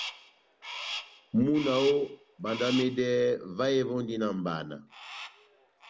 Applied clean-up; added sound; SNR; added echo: none; Crow; 13 dB; none.